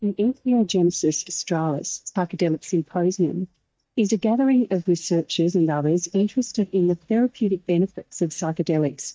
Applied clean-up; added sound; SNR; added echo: neural mask model DeepFilterNet 3.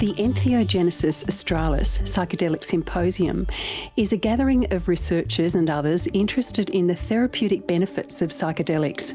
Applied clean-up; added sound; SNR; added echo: none; none; none; none.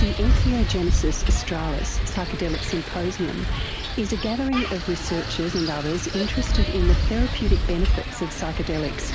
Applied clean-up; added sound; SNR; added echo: none; Wind; -3 dB; none.